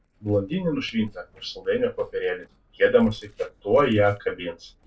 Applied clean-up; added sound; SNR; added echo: neural separator model SepFormer DNS4.